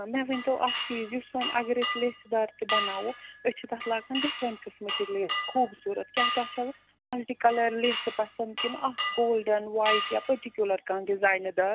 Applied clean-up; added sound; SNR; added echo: none; Glass; 4 dB; none.